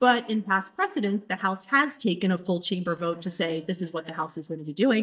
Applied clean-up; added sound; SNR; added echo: neural mask model DeepFilterNet 3.